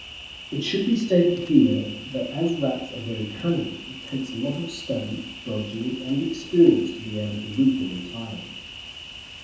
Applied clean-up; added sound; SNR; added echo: none; Cricket; 15 dB; reverberation time 0.7 s.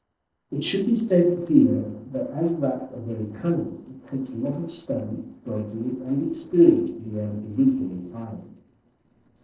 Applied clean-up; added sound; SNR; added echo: neural separator model SepFormer DNS4.